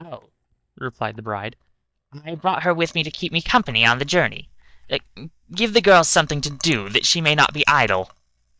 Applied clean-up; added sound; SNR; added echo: neural mask model DeepFilterNet 3.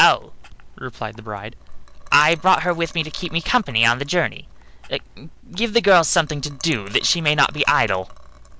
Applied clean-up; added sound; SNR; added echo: none; Liquid; 19 dB; none.